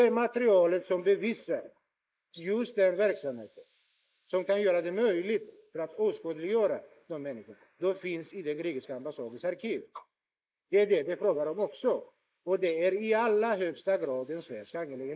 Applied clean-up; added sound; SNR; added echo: neural mask model Resemble Enhance denoiser.